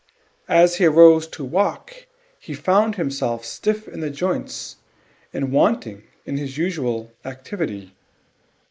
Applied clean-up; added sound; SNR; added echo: neural mask model Resemble Enhance denoiser.